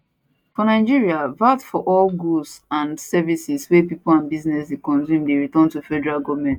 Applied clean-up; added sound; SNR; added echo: neural mask model DeepFilterNet 3.